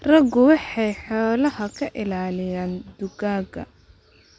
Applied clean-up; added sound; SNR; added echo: none; none; none; none.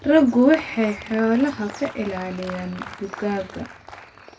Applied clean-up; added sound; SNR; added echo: none; Applause; 17 dB; reverberation time 0.2 s.